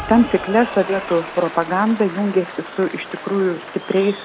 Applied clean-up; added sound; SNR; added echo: none; Applause / Cheering; 13 dB; none.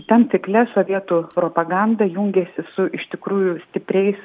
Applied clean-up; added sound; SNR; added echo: none; none; none; none.